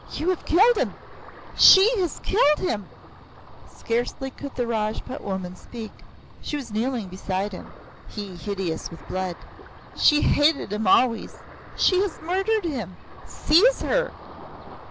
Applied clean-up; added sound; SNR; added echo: none; Ocean; 16 dB; none.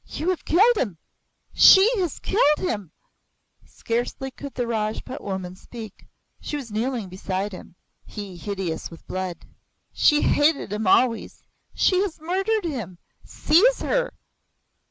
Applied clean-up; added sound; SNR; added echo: none; none; none; none.